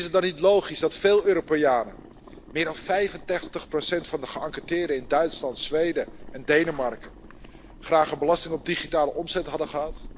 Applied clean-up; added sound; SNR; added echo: none; Boiling; 17 dB; none.